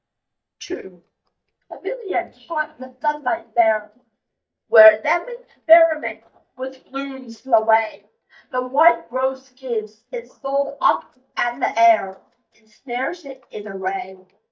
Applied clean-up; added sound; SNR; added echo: neural mask model DeepFilterNet 3.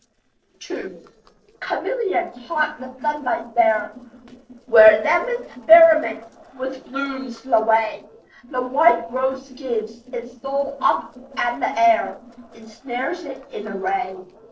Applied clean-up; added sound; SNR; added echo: neural separator model SepFormer DNS4.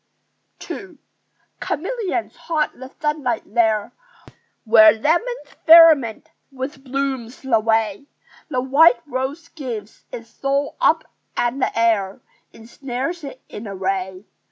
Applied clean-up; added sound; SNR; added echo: none; none; none; none.